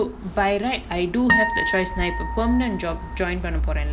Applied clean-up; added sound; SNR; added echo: none; Harp; 2 dB; none.